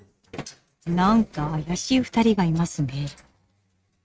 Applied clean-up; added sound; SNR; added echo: neural mask model RNNoise.